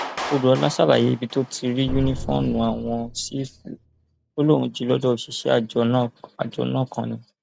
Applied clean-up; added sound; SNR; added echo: none; Drum + Clapping; 13 dB; none.